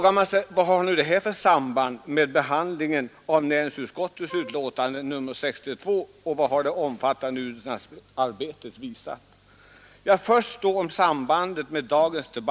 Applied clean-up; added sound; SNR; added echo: none; Wind instrument, woodwind instrument; 19 dB; none.